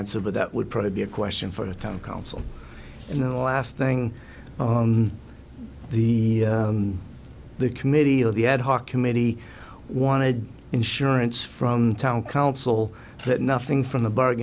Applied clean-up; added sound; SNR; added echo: none; none; none; none.